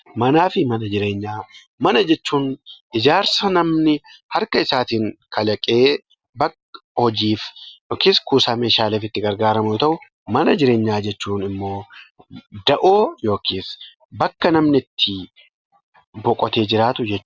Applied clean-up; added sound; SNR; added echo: none; none; none; none.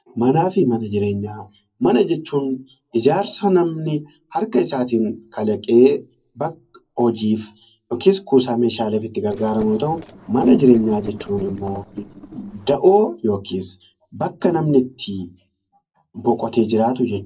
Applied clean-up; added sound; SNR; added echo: neural separator model SepFormer DNS4.